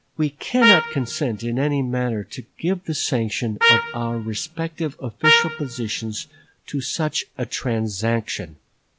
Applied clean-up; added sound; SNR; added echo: none; Trumpet; -1 dB; none.